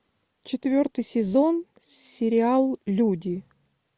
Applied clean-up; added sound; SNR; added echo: none; none; none; none.